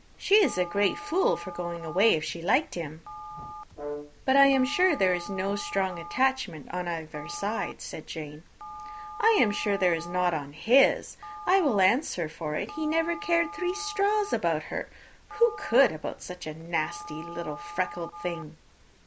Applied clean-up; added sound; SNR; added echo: none; Telephone + Brass instrument; 14 dB; none.